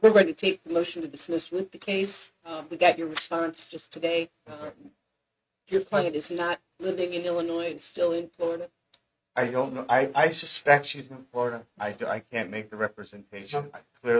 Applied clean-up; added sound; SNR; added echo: neural mask model RNNoise.